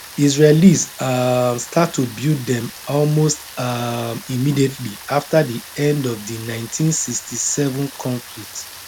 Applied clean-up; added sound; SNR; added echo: none; Rain; 18 dB; none.